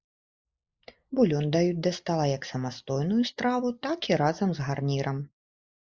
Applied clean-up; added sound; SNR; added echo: neural mask model Resemble Enhance denoiser.